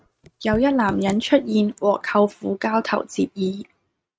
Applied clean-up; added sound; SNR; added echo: neural mask model RNNoise.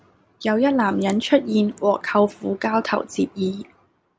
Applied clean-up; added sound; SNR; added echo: none; none; none; none.